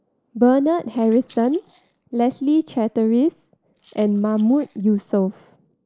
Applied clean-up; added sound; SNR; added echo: neural mask model Resemble Enhance denoiser.